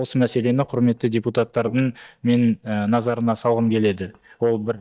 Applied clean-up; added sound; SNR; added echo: neural mask model DeepFilterNet 3.